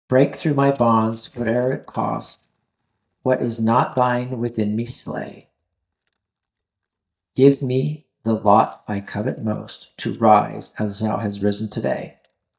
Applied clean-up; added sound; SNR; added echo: neural mask model DeepFilterNet 3.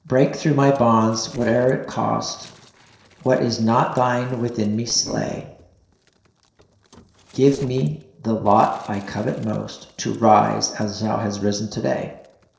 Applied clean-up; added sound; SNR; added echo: neural separator model SepFormer DNS4.